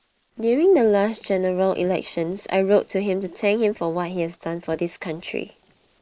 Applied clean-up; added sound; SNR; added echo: neural separator model SepFormer DNS4.